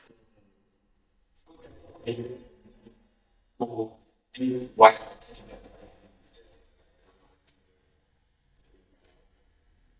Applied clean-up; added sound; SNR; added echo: neural mask model DeepFilterNet 3.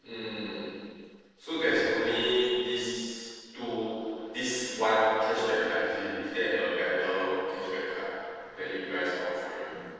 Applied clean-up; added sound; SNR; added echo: neural separator model SepFormer DNS4.